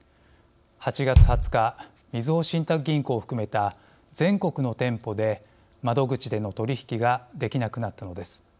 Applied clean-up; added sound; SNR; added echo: none; Bass drum; -4 dB; none.